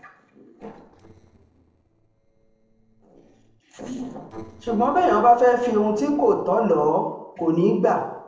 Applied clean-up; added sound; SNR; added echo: neural separator model SepFormer DNS4.